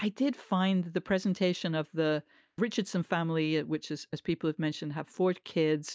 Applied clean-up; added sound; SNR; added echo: none; none; none; none.